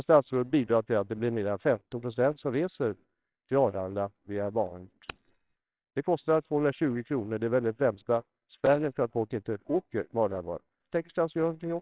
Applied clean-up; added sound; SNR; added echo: neural separator model SepFormer WHAMR!.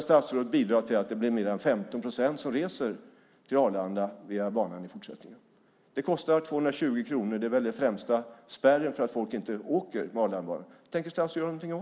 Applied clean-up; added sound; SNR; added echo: none; none; none; none.